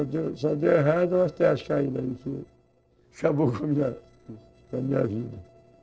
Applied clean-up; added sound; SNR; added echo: neural separator model SepFormer DNS4.